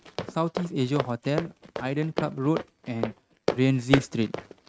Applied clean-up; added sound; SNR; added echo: neural mask model RNNoise.